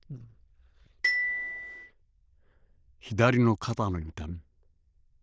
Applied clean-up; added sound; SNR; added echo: neural diffusion model UNIVERSE++.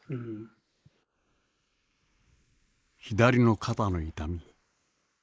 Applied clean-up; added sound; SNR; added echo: neural mask model Resemble Enhance denoiser.